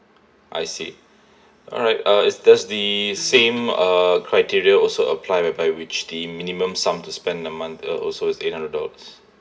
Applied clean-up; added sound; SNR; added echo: none; Guitar; 12 dB; reverberation time 1.2 s.